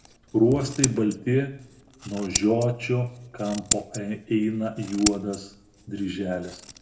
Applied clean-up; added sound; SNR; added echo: none; Scissors; 8 dB; reverberation time 0.5 s.